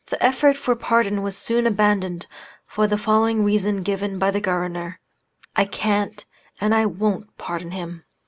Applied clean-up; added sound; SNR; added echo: none; none; none; none.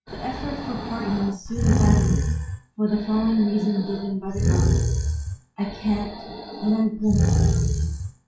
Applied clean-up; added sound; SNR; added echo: classical method WPE with log-MMSE.